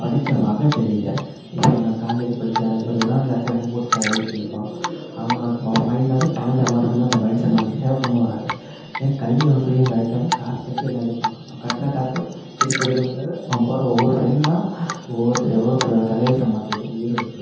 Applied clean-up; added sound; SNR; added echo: none; Drip; 10 dB; reverberation time 0.9 s.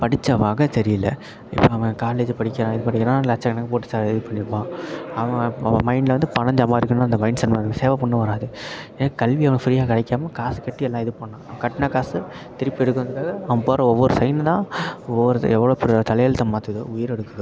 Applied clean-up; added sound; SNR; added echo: none; none; none; none.